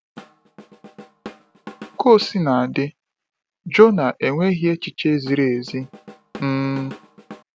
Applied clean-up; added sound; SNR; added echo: none; Drum / Drum kit; 19 dB; none.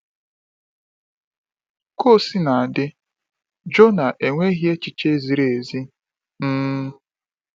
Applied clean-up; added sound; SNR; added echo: none; none; none; none.